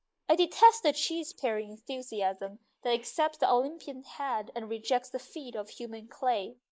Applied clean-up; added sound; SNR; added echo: neural mask model Resemble Enhance denoiser.